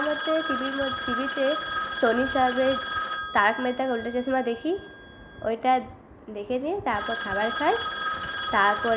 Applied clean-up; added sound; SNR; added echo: none; Telephone; 1 dB; none.